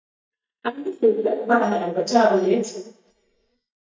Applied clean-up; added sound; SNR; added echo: neural mask model DeepFilterNet 3.